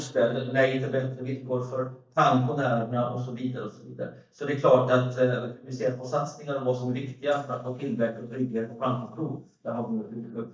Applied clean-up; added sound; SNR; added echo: neural mask model DeepFilterNet 3.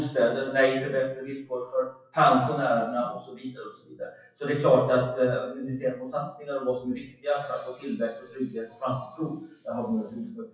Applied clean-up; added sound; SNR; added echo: classical method WPE with log-MMSE.